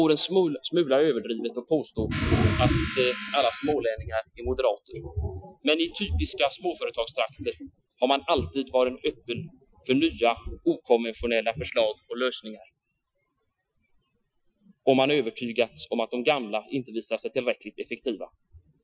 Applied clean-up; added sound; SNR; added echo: classical method Wiener filter.